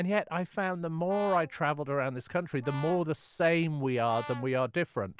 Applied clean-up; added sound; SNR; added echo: none; Brass instrument; 16 dB; none.